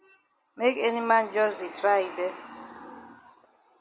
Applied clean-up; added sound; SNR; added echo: none; none; none; none.